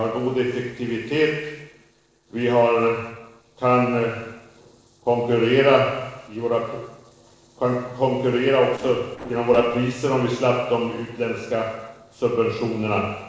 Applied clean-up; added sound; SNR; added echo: neural separator model SepFormer DNS4.